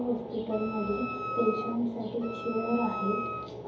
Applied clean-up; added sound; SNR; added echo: none; Wind instrument, woodwind instrument; 6 dB; reverberation time 0.7 s.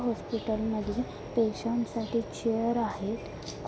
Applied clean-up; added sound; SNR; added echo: none; none; none; none.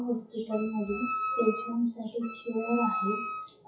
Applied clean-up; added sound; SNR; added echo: classical method WPE with log-MMSE.